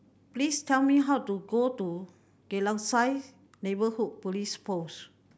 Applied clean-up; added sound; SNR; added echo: none; none; none; none.